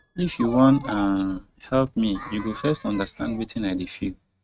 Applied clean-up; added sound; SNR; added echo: neural mask model RNNoise.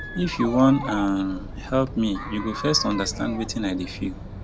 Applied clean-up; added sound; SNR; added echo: none; Chatter; 10 dB; none.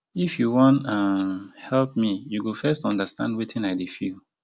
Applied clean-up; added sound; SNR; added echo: none; none; none; none.